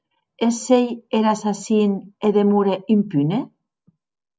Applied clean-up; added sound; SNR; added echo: none; none; none; none.